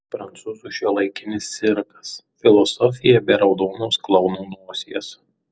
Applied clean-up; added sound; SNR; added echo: none; none; none; none.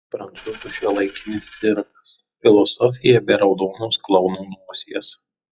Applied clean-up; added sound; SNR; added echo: classical method log-MMSE.